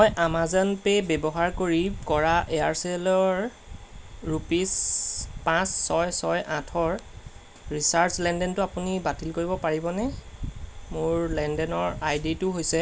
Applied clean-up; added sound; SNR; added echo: none; none; none; none.